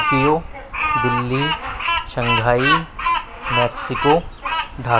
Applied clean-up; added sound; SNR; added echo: none; Bird vocalization, bird call, bird song; 0 dB; none.